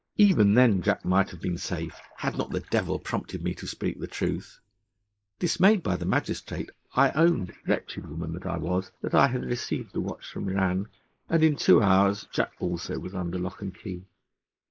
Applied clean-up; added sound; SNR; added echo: neural mask model Resemble Enhance denoiser.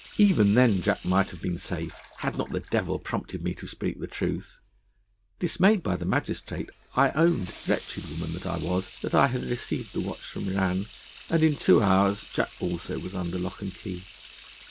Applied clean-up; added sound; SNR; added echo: none; Sink (filling or washing) / Water tap, faucet; 12 dB; none.